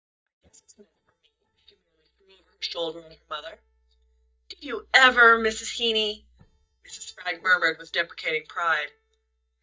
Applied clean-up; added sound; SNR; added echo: neural mask model DeepFilterNet 3.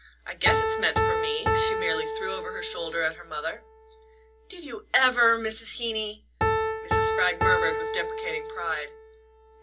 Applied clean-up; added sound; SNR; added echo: none; Piano; 0 dB; reverberation time 0.4 s.